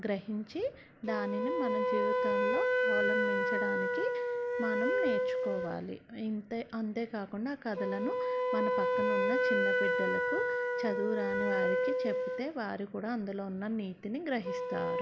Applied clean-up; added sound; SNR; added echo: none; Wind instrument, woodwind instrument; -4 dB; none.